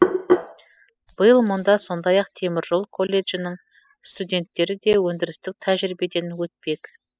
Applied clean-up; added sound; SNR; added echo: classical method spectral subtraction.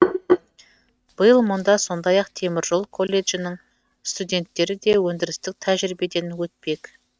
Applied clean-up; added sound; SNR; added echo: neural mask model RNNoise.